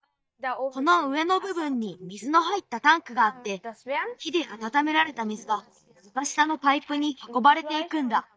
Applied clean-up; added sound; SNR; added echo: neural mask model DeepFilterNet 3.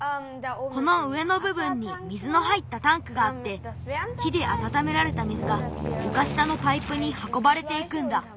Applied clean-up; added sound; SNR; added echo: none; Aircraft; 8 dB; none.